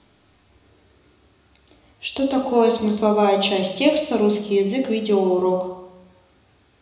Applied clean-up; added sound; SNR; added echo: none; none; none; reverberation time 1.0 s.